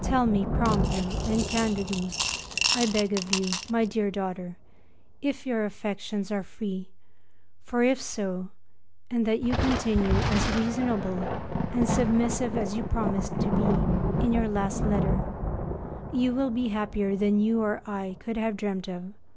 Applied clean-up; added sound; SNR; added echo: none; Thunder + Coin (dropping) / Glass; 2 dB; none.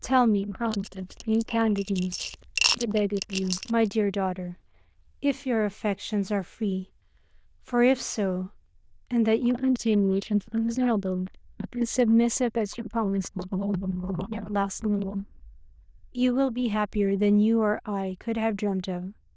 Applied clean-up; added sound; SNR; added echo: neural diffusion model UNIVERSE++.